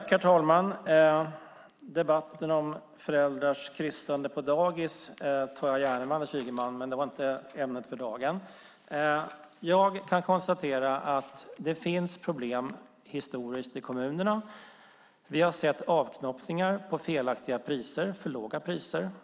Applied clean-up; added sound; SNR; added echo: none; none; none; none.